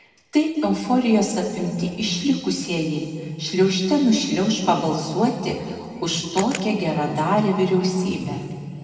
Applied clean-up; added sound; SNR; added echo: none; Camera; 15 dB; reverberation time 2.2 s.